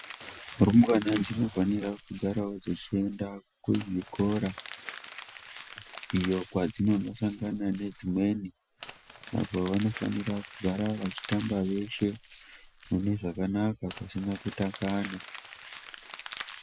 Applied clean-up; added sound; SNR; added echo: none; Crumpling, crinkling; 15 dB; none.